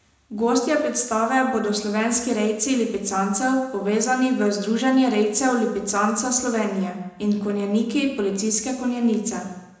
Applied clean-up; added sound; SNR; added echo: none; none; none; reverberation time 0.9 s.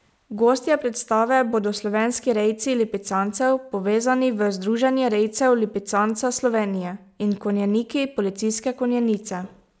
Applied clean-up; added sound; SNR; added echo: none; none; none; none.